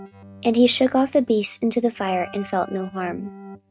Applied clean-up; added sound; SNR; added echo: neural mask model RNNoise.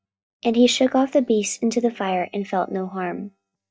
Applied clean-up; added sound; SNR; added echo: neural mask model DeepFilterNet 3.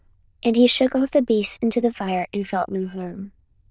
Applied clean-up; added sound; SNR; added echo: neural diffusion model UNIVERSE++.